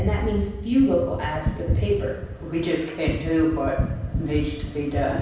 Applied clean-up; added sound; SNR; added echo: none; Gunshot, gunfire; 3 dB; reverberation time 0.9 s.